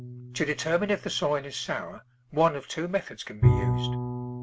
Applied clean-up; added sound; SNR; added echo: none; Bowed string instrument; 1 dB; none.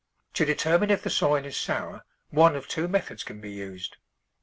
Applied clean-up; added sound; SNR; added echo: none; none; none; none.